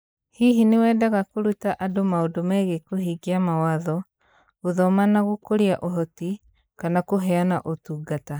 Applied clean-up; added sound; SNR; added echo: neural mask model Resemble Enhance denoiser.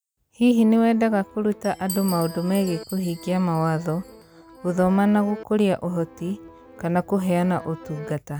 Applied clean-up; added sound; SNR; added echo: none; Accordion + Glass; 18 dB; none.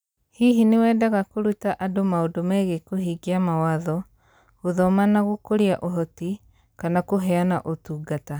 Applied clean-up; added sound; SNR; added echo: none; none; none; none.